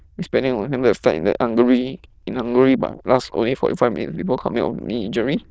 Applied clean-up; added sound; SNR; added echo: neural diffusion model UNIVERSE++.